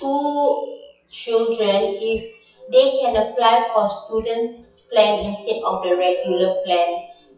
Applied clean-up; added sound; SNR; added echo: classical method WPE with log-MMSE.